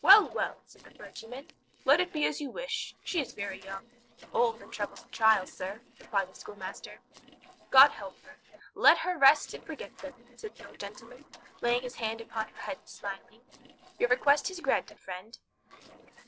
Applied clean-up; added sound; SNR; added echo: neural separator model SepFormer DNS4.